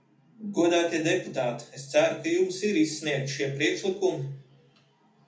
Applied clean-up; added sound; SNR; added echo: none; none; none; reverberation time 0.4 s.